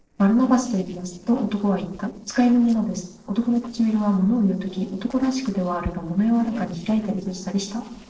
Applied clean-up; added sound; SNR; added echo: neural separator model SepFormer DNS4.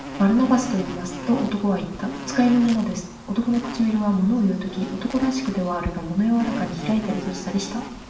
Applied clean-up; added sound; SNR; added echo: none; Insect; 12 dB; reverberation time 0.7 s.